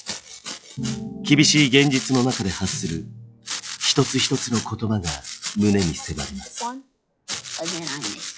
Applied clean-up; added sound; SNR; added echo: classical method log-MMSE.